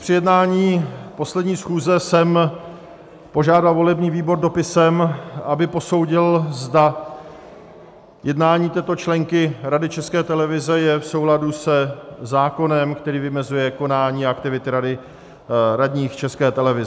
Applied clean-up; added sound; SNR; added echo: none; none; none; none.